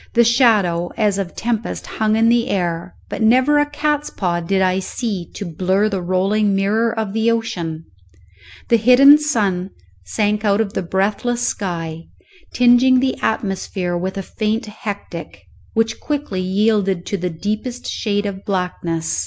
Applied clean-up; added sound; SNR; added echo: none; none; none; none.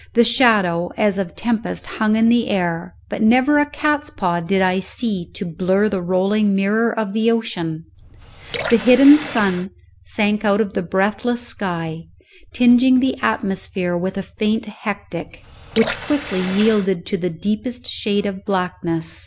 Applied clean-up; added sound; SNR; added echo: none; Water tap, faucet / Water; 10 dB; none.